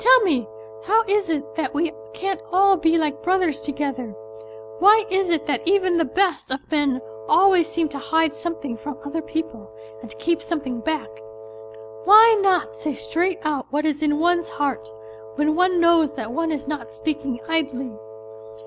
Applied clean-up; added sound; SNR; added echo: none; Wind instrument, woodwind instrument; 16 dB; none.